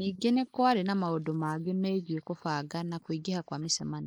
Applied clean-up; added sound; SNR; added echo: neural mask model Resemble Enhance denoiser.